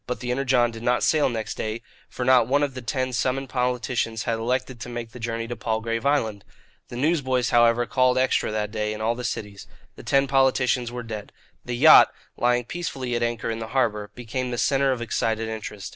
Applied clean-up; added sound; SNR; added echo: none; none; none; none.